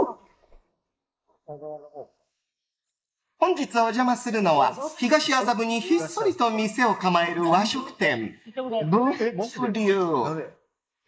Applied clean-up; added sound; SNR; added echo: neural mask model Resemble Enhance denoiser.